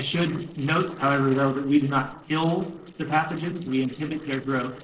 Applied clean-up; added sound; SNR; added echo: neural separator model SepFormer DNS4.